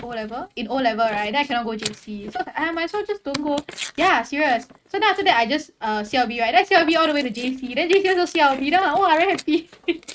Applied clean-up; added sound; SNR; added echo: neural mask model RNNoise.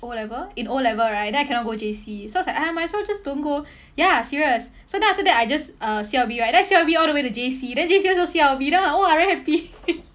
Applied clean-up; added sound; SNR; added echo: none; none; none; none.